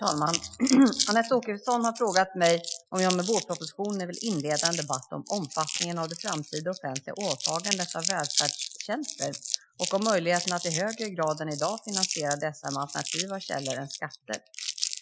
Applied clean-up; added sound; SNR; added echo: classical method Wiener filter.